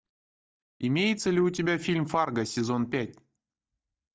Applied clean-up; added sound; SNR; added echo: neural mask model DeepFilterNet 3.